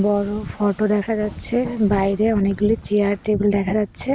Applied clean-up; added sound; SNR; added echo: none; Wind / Ocean; 14 dB; none.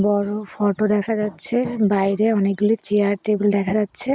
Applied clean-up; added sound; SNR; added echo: none; none; none; none.